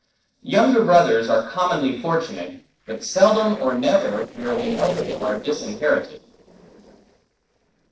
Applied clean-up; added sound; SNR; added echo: neural separator model SepFormer DNS4.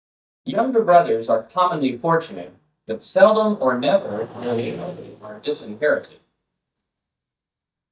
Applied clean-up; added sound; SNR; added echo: neural mask model DeepFilterNet 3.